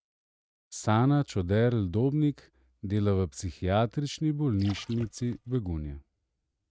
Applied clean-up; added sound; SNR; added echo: neural mask model RNNoise.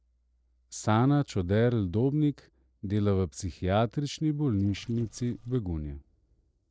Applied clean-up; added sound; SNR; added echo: neural separator model SepFormer DNS4.